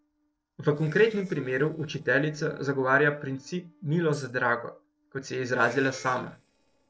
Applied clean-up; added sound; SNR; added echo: neural separator model SepFormer DNS4.